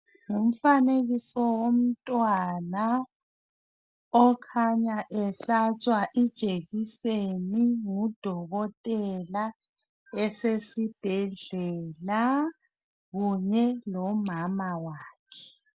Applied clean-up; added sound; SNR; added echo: none; none; none; none.